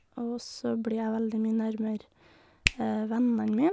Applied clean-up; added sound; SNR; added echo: none; Hands; 10 dB; none.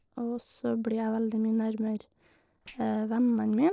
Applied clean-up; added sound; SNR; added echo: neural separator model SepFormer DNS4.